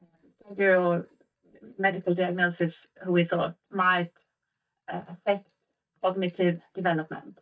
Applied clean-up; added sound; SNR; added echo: neural mask model DeepFilterNet 3.